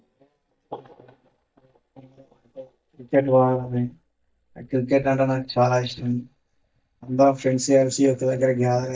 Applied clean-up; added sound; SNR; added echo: neural mask model DeepFilterNet 3.